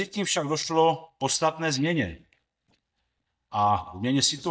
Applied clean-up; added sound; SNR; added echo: neural mask model DeepFilterNet 3.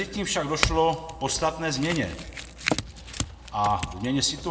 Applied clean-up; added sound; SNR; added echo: none; Chink, clink / Domestic sounds, home sounds; 6 dB; reverberation time 0.9 s.